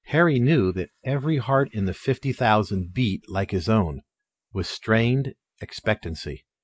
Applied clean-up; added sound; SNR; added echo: neural mask model Resemble Enhance denoiser.